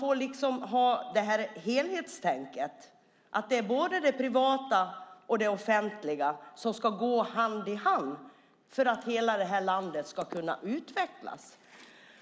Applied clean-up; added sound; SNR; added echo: none; none; none; none.